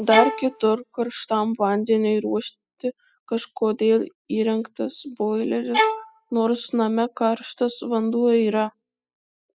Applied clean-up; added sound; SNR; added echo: classical method spectral subtraction.